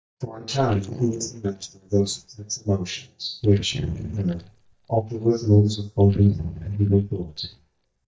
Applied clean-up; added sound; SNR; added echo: neural mask model DeepFilterNet 3.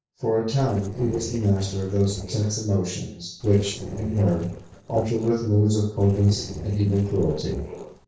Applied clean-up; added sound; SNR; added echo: neural separator model SepFormer DNS4.